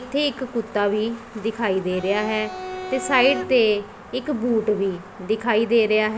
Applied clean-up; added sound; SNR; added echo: none; Bowed string instrument; 10 dB; none.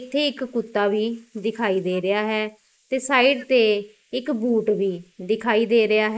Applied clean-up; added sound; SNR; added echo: neural mask model Resemble Enhance denoiser.